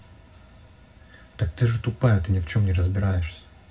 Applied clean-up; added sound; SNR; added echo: none; none; none; reverberation time 0.4 s.